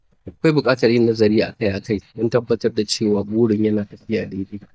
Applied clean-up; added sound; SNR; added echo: neural mask model DeepFilterNet 3.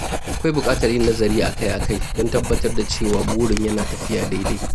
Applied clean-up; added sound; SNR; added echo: none; Writing; 1 dB; none.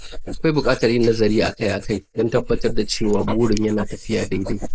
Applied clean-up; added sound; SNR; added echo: neural mask model Resemble Enhance denoiser.